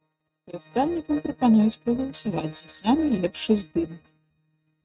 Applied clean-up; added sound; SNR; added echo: neural mask model RNNoise.